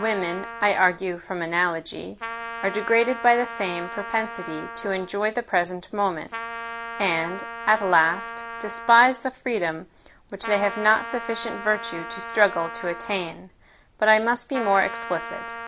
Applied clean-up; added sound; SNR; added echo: none; Trumpet; 11 dB; none.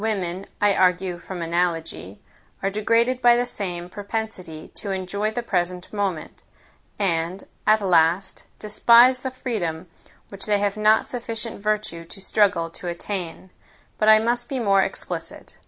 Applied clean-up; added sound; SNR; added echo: none; none; none; none.